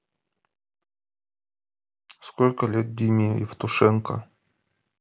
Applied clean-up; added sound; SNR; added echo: none; none; none; none.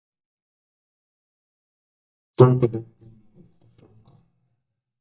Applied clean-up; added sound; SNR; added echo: neural mask model DeepFilterNet 3.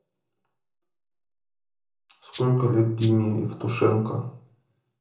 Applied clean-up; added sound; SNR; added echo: none; Rattle (instrument); 6 dB; reverberation time 0.6 s.